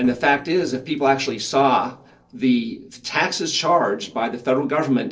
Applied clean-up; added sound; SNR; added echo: neural separator model SepFormer DNS4.